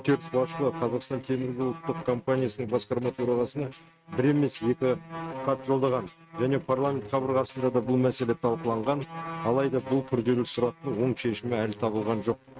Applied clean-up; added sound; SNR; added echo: neural mask model RNNoise.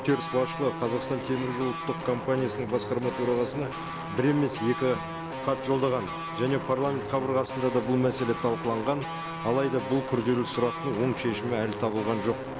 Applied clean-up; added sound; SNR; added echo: none; Guitar; 7 dB; none.